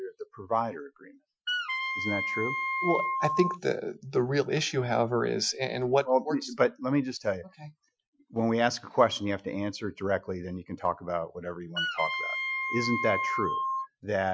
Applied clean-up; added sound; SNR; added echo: classical method Wiener filter.